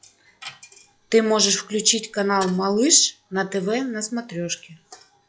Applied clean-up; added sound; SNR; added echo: classical method log-MMSE.